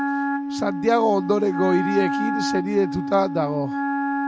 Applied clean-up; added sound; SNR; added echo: none; Wind instrument, woodwind instrument; 2 dB; none.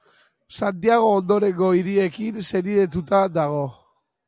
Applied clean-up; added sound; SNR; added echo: none; none; none; none.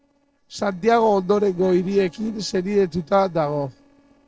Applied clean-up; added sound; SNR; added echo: neural separator model SepFormer DNS4.